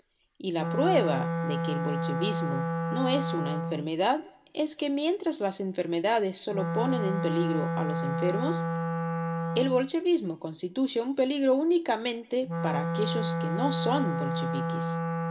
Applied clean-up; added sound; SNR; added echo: none; Wind instrument, woodwind instrument; 2 dB; reverberation time 0.7 s.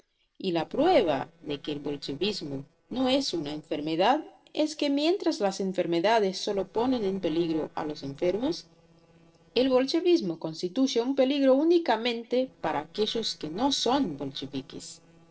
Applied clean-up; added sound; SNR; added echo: neural separator model SepFormer DNS4.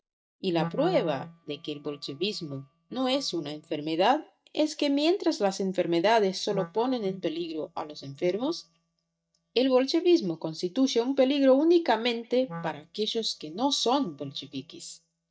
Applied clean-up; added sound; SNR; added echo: neural mask model DeepFilterNet 3.